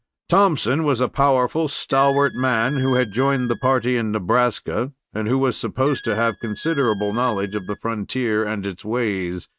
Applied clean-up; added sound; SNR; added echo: neural mask model RNNoise.